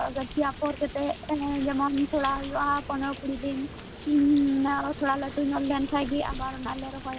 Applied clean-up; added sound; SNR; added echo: none; Rain; 12 dB; none.